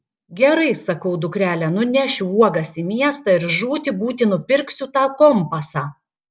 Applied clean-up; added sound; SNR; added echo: none; none; none; none.